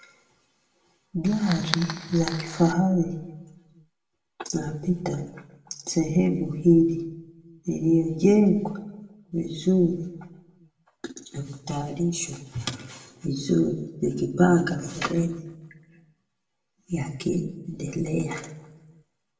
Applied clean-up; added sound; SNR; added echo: none; Fire; 9 dB; reverberation time 0.6 s.